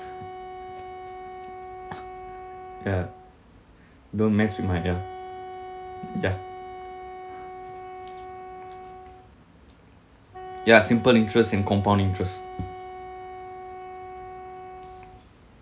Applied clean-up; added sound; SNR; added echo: none; Wind instrument, woodwind instrument; 12 dB; none.